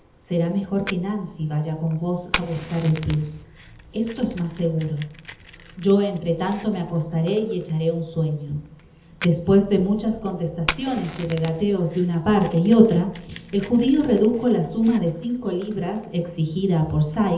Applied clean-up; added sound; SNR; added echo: none; Fire; 17 dB; reverberation time 1.2 s.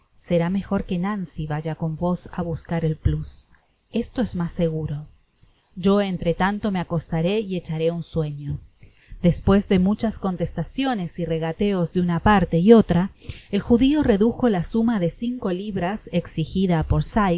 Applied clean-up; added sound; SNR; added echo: none; none; none; none.